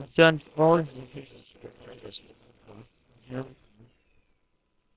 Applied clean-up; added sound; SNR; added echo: neural separator model SepFormer WHAMR!.